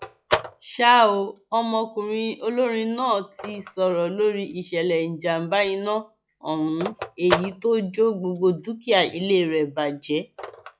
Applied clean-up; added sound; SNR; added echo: classical method log-MMSE.